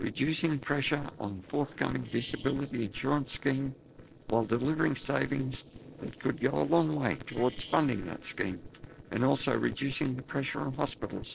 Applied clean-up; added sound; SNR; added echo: neural separator model SepFormer DNS4.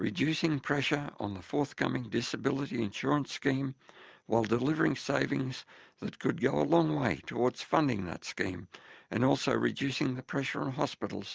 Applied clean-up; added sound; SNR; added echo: none; none; none; none.